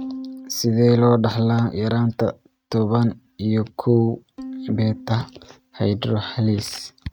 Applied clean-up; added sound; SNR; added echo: neural mask model RNNoise.